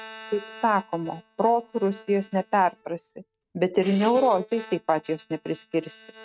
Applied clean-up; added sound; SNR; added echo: neural mask model RNNoise.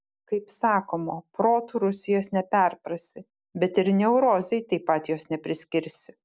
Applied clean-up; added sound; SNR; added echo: none; none; none; none.